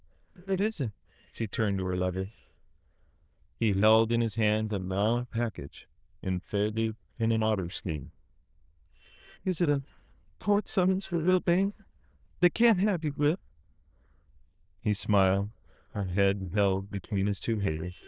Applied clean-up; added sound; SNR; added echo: neural diffusion model UNIVERSE++.